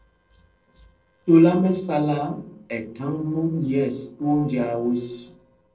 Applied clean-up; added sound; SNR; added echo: neural separator model SepFormer DNS4.